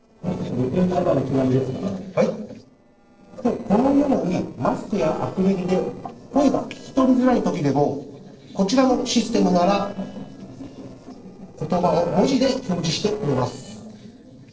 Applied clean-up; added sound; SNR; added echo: neural separator model SepFormer DNS4.